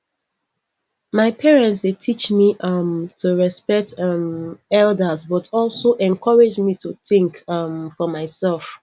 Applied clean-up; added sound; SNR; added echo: none; none; none; none.